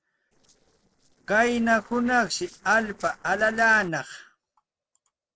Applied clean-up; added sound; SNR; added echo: neural separator model SepFormer DNS4.